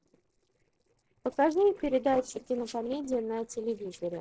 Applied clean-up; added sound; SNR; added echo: neural separator model SepFormer DNS4.